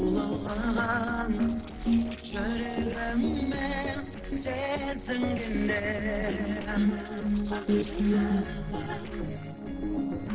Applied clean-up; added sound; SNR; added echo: neural separator model SepFormer DNS4.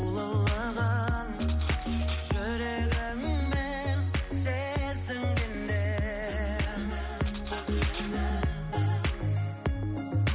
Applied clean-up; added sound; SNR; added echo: none; Cutlery, silverware; 19 dB; none.